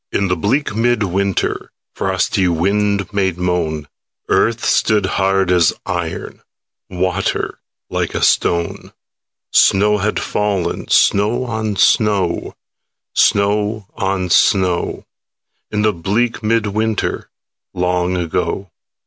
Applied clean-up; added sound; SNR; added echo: none; none; none; none.